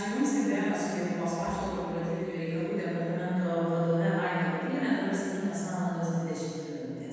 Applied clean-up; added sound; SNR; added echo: none; none; none; reverberation time 2.1 s.